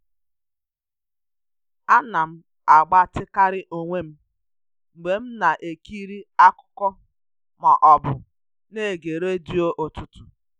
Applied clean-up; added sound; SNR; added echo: none; none; none; none.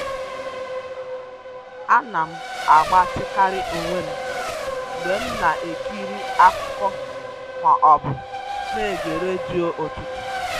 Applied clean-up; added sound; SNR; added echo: none; Race car, auto racing; 6 dB; none.